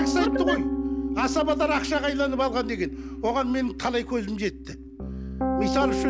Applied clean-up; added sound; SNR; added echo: none; Piano; 2 dB; none.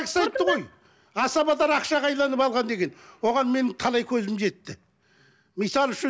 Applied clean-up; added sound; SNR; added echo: none; none; none; none.